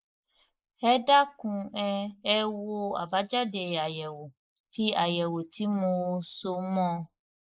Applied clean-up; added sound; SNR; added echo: neural mask model Resemble Enhance denoiser.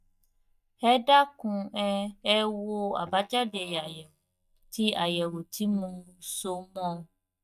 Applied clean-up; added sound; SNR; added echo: neural mask model DeepFilterNet 3.